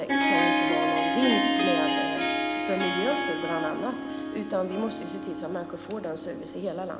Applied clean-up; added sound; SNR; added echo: none; Harp; -4 dB; none.